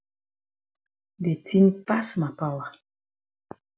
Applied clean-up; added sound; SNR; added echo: none; none; none; none.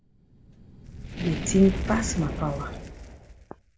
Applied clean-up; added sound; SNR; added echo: none; Fire; 6 dB; none.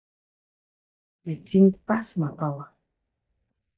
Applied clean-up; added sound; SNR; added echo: neural mask model DeepFilterNet 3.